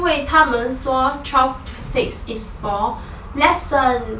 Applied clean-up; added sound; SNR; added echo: none; none; none; none.